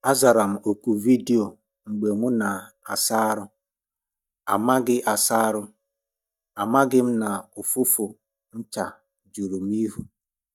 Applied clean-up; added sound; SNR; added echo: neural mask model DeepFilterNet 3.